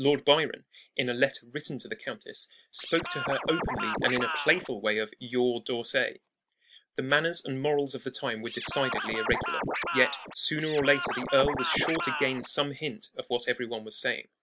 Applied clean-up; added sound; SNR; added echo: none; Scratching (performance technique); 3 dB; none.